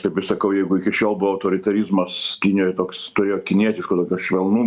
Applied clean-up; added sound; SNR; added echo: none; none; none; none.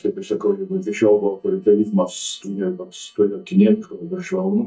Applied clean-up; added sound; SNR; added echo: neural mask model DeepFilterNet 3.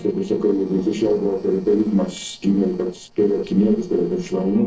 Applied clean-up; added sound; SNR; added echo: neural separator model SepFormer DNS4.